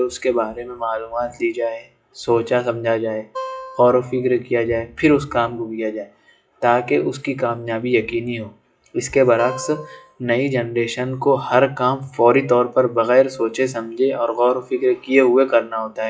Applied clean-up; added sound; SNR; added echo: classical method WPE with log-MMSE.